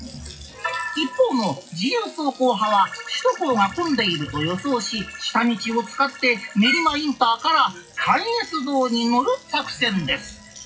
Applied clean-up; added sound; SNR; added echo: classical method WPE with log-MMSE.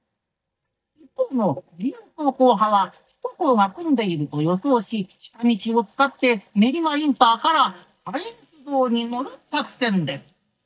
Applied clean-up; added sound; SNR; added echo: neural mask model DeepFilterNet 3.